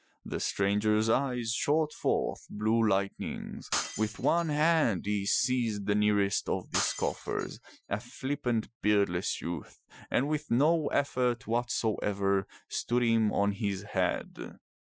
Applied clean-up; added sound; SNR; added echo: classical method Wiener filter.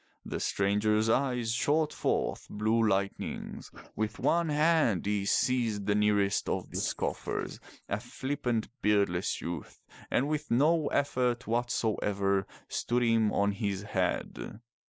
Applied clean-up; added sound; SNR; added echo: neural mask model Resemble Enhance denoiser.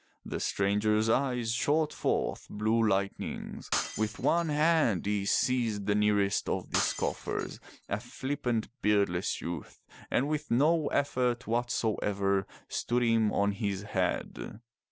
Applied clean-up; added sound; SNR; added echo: none; Shatter; 10 dB; none.